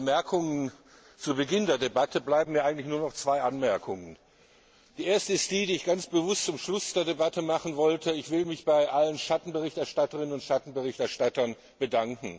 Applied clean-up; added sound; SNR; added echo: none; none; none; none.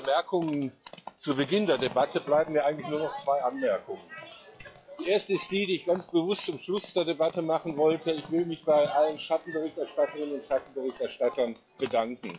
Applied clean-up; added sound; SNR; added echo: classical method log-MMSE.